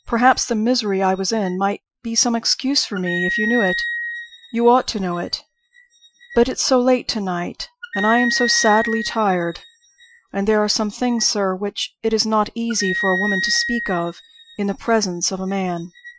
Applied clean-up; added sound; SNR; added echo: classical method Wiener filter.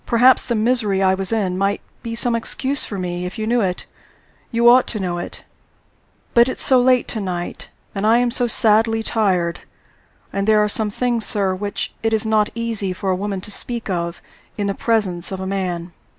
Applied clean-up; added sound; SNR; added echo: none; none; none; none.